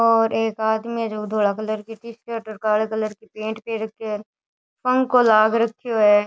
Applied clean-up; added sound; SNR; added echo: none; none; none; none.